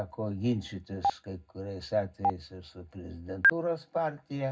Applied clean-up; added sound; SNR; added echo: none; Stream; 0 dB; reverberation time 0.3 s.